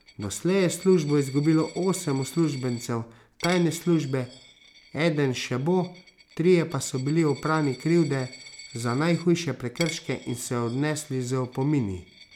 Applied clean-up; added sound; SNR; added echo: none; Coin (dropping); 19 dB; none.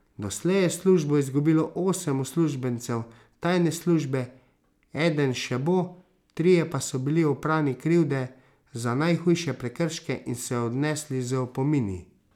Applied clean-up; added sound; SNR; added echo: none; none; none; none.